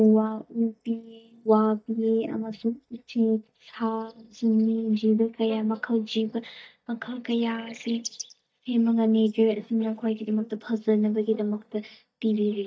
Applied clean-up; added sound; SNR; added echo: neural mask model DeepFilterNet 3.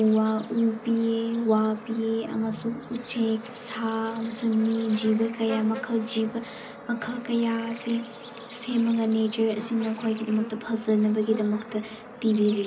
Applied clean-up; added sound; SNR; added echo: none; Bird / Insect; 12 dB; reverberation time 0.4 s.